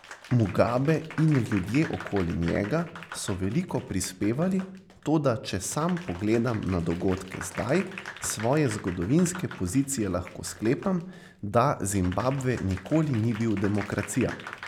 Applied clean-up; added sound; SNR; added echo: none; Applause; 16 dB; none.